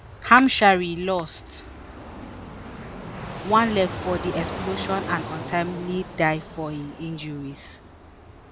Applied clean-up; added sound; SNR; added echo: none; Fixed-wing aircraft, airplane; 11 dB; none.